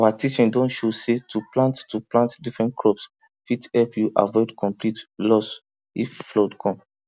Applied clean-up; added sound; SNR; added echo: none; none; none; none.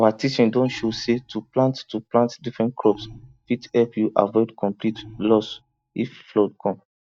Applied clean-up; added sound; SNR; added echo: neural mask model DeepFilterNet 3.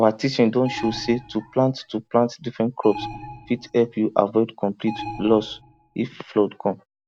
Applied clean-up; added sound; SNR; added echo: none; Alarm; 14 dB; none.